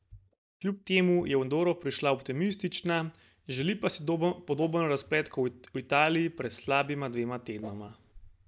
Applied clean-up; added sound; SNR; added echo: neural mask model DeepFilterNet 3.